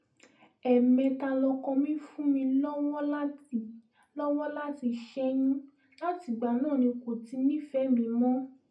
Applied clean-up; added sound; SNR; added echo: none; none; none; reverberation time 0.3 s.